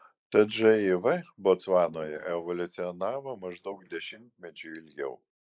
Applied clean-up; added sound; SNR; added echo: neural mask model Resemble Enhance denoiser.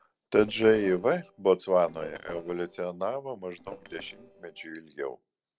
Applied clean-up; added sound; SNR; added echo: neural separator model SepFormer DNS4.